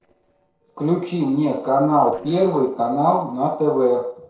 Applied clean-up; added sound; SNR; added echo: neural separator model SepFormer DNS4.